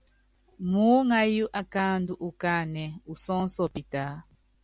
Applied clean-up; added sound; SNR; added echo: none; none; none; none.